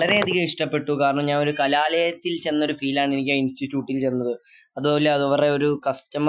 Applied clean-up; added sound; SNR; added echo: classical method Wiener filter.